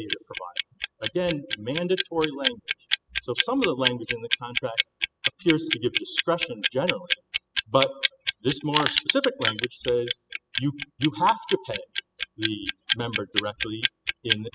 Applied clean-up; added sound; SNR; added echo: classical method spectral subtraction.